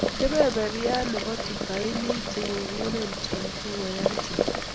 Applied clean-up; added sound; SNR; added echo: none; Boiling; 0 dB; none.